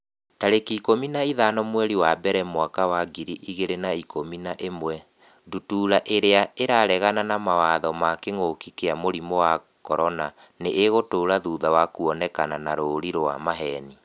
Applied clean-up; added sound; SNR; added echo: none; none; none; none.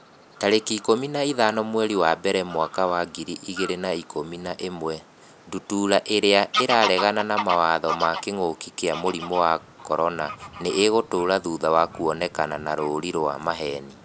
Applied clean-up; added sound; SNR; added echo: none; Bird vocalization, bird call, bird song / Fowl; 12 dB; none.